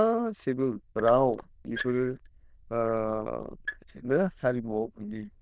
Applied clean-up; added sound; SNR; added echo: neural diffusion model UNIVERSE++.